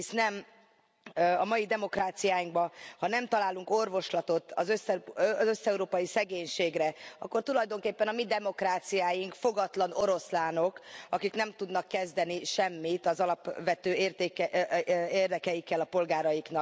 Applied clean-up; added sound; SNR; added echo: none; none; none; none.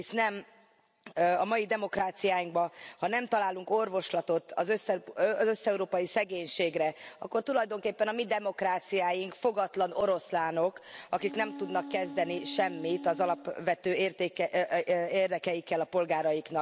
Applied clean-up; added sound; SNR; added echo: none; Wind instrument, woodwind instrument; 12 dB; none.